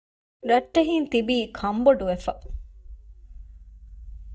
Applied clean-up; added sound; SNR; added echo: neural mask model DeepFilterNet 3.